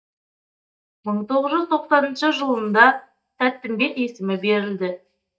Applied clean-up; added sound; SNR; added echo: neural mask model DeepFilterNet 3.